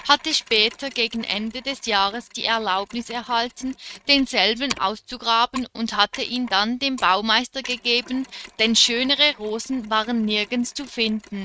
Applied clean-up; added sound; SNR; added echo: neural mask model RNNoise.